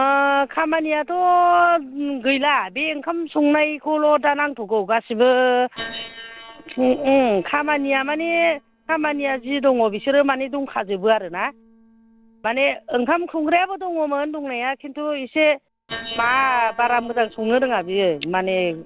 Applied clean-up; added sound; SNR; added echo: neural separator model SepFormer DNS4.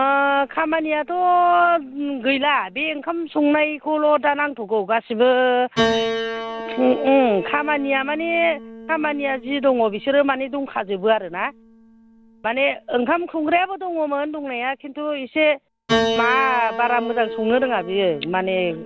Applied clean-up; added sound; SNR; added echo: none; Piano; 10 dB; none.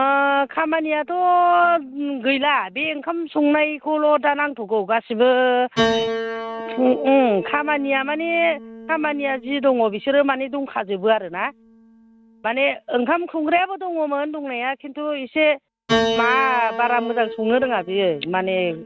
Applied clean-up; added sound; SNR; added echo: neural mask model RNNoise.